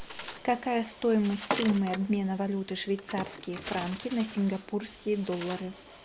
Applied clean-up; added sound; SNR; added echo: none; Bird; 11 dB; none.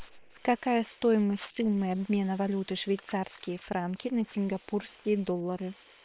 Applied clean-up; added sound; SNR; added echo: neural separator model SepFormer WHAM!.